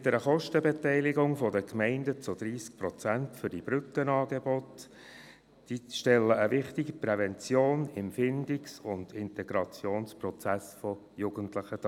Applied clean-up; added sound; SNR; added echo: none; none; none; none.